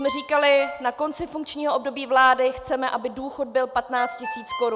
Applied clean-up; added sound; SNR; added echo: none; Ringtone; 14 dB; none.